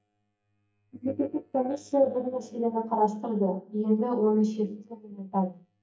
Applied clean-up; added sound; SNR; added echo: neural mask model DeepFilterNet 3.